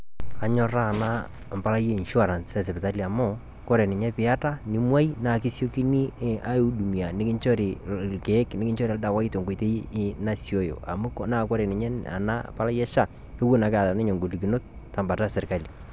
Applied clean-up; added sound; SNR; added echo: none; none; none; none.